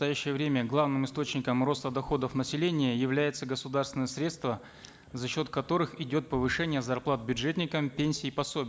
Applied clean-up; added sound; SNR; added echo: none; none; none; none.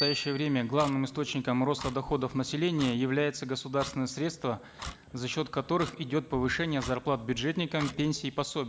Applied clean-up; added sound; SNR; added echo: none; Clock + Bicycle bell; 14 dB; none.